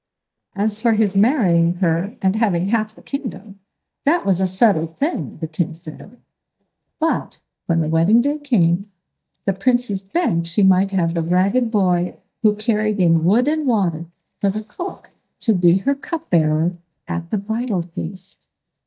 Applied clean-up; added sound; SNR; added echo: neural mask model DeepFilterNet 3.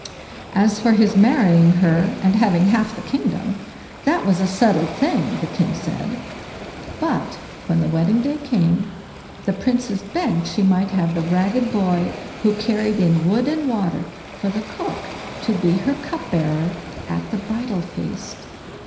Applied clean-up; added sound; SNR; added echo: none; Waves, surf; 14 dB; reverberation time 0.9 s.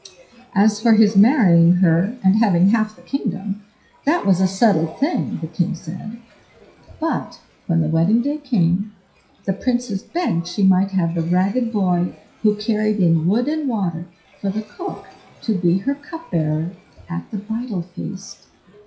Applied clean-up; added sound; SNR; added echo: classical method WPE with log-MMSE.